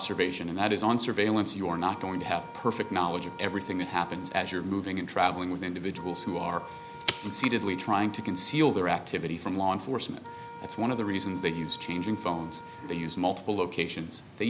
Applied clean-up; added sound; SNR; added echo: none; Wind instrument, woodwind instrument; 17 dB; none.